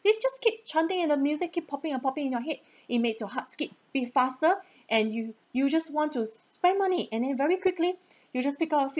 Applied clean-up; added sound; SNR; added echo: none; none; none; none.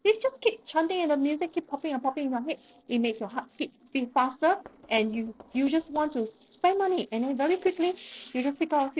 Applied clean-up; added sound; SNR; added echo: neural separator model SepFormer DNS4.